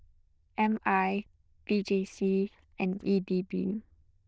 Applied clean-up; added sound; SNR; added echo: neural diffusion model UNIVERSE++.